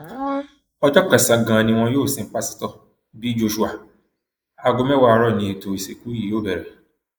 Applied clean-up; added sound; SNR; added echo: neural mask model Resemble Enhance denoiser.